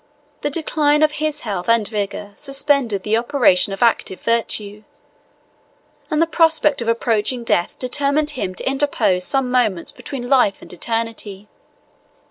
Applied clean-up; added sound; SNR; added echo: none; none; none; none.